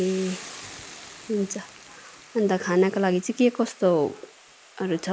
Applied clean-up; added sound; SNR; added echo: none; Boiling / Hiss; 19 dB; none.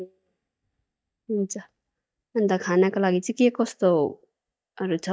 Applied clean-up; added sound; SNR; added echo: neural mask model DeepFilterNet 3.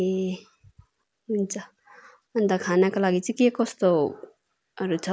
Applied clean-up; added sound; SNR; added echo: none; none; none; none.